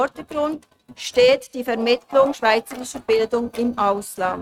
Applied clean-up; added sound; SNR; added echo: neural mask model RNNoise.